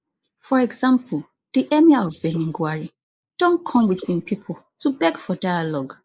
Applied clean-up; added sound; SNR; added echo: neural mask model Resemble Enhance denoiser.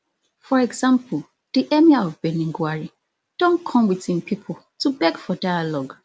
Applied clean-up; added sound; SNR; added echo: none; none; none; none.